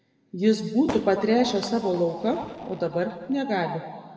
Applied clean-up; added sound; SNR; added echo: none; Fireworks; 15 dB; reverberation time 1.6 s.